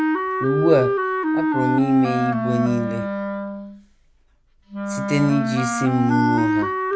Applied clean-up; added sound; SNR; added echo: none; Wind instrument, woodwind instrument; 0 dB; none.